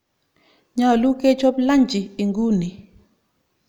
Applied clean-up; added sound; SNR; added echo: none; none; none; none.